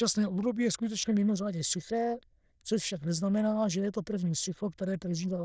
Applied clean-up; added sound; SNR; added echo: neural diffusion model UNIVERSE++.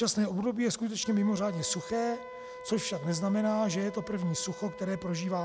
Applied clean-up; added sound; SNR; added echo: none; Wind instrument, woodwind instrument; 14 dB; none.